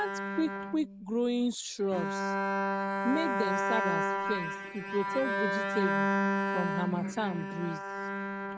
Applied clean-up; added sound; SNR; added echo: neural mask model RNNoise.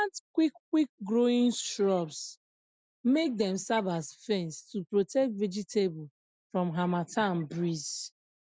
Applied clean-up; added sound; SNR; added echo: none; none; none; none.